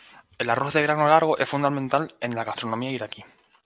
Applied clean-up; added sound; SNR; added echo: none; none; none; none.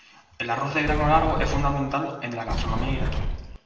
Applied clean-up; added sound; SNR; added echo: none; Sliding door; 0 dB; reverberation time 1.1 s.